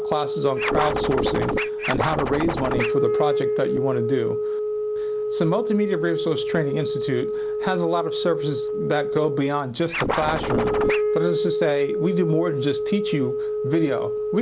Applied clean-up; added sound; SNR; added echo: none; Scratching (performance technique) + Wind instrument, woodwind instrument; -1 dB; none.